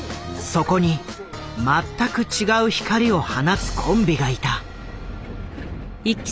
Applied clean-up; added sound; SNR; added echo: none; Subway, metro, underground + Brass instrument; 15 dB; none.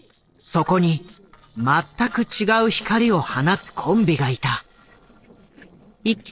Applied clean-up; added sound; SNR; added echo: neural separator model SepFormer DNS4.